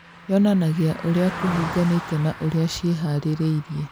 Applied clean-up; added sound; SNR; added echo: none; Car passing by; 13 dB; none.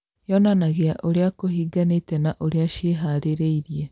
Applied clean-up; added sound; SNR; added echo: none; none; none; none.